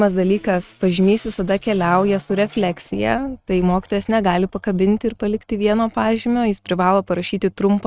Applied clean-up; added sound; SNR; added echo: neural mask model RNNoise.